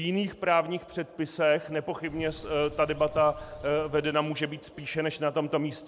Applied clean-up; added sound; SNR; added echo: none; Bird; 17 dB; none.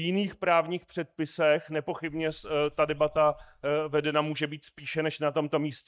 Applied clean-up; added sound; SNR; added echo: neural mask model DeepFilterNet 3.